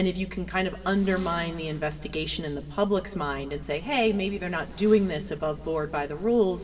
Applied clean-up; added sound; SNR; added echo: none; Zipper (clothing); 15 dB; reverberation time 2.1 s.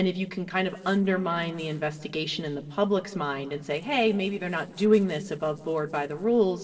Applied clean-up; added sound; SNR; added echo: neural separator model SepFormer DNS4.